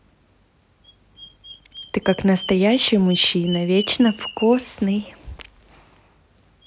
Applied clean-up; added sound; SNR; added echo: none; Bird vocalization, bird call, bird song; 16 dB; none.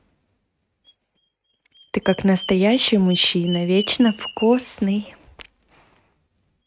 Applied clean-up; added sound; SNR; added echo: neural mask model RNNoise.